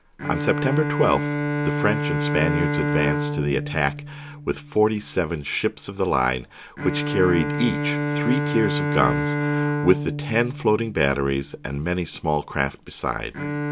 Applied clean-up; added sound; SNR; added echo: none; Bowed string instrument; 2 dB; none.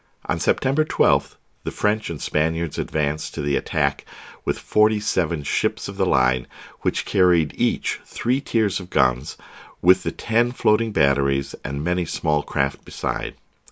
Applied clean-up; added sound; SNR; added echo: none; none; none; none.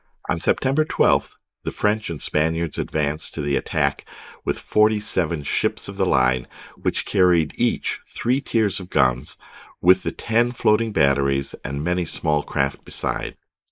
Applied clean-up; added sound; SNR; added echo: neural mask model Resemble Enhance denoiser.